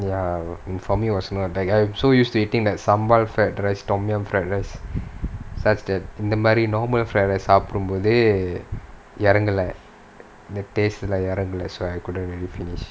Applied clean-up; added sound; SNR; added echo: none; none; none; none.